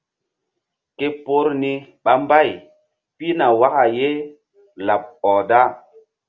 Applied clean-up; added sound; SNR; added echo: none; none; none; none.